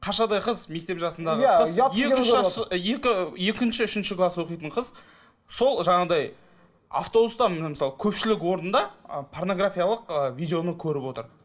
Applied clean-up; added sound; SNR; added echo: none; none; none; reverberation time 0.4 s.